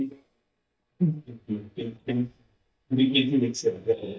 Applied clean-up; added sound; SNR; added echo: neural mask model DeepFilterNet 3.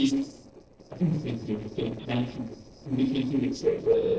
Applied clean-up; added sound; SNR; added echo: neural separator model SepFormer DNS4.